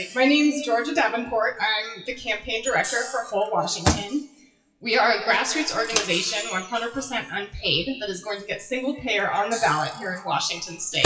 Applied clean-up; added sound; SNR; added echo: classical method WPE with log-MMSE.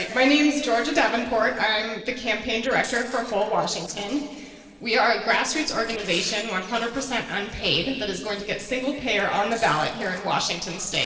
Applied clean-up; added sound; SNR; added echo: neural separator model SepFormer DNS4.